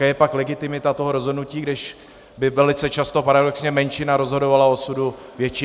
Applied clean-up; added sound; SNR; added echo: none; none; none; none.